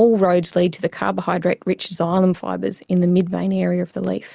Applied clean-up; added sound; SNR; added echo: none; none; none; none.